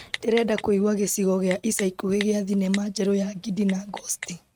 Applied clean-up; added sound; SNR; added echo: neural mask model RNNoise.